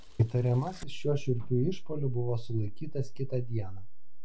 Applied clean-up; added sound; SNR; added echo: none; Mechanisms / Bicycle; 1 dB; none.